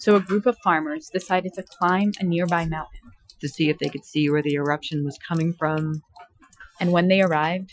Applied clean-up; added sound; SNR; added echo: classical method Wiener filter.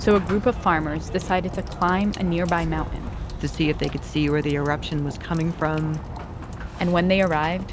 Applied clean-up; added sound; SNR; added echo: none; Sink (filling or washing) / Water tap, faucet / Water; 17 dB; none.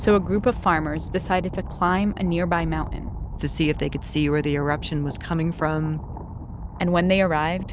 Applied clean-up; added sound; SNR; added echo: none; none; none; none.